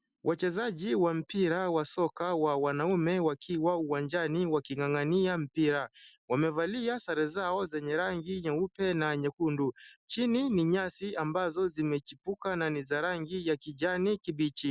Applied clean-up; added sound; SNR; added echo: none; none; none; none.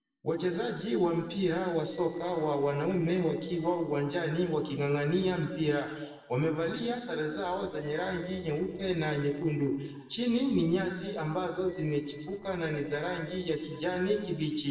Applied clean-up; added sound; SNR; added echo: neural separator model SepFormer DNS4.